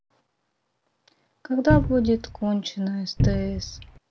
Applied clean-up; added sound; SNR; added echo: none; Cupboard open or close; -1 dB; none.